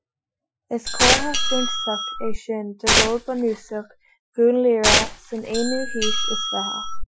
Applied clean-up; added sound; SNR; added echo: classical method Wiener filter.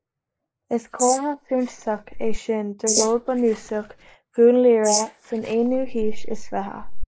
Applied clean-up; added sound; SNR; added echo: neural mask model Resemble Enhance denoiser.